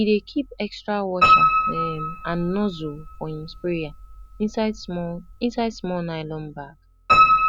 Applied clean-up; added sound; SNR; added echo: none; Piano; -3 dB; none.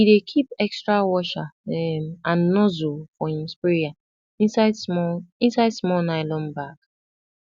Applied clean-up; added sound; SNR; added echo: none; none; none; none.